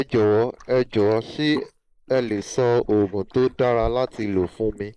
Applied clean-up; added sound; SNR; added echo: neural mask model Resemble Enhance denoiser.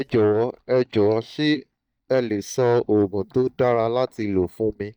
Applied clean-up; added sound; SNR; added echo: neural mask model DeepFilterNet 3.